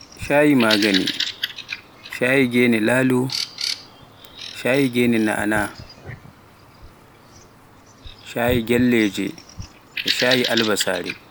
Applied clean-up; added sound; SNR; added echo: none; Bird vocalization, bird call, bird song; 9 dB; none.